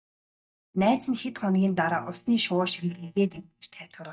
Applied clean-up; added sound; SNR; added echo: neural mask model DeepFilterNet 3.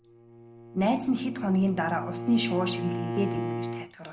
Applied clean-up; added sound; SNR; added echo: none; Bowed string instrument; 6 dB; none.